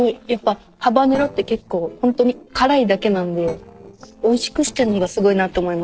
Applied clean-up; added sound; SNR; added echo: neural separator model SepFormer DNS4.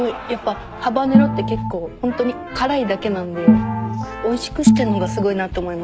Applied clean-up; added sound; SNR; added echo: none; Organ; -3 dB; none.